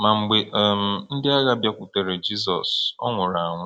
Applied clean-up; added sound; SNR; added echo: none; none; none; none.